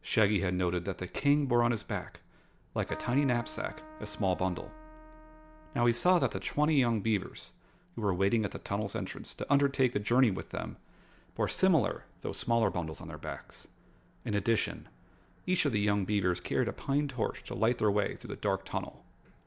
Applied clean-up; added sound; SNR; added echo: none; Keyboard (musical); 17 dB; none.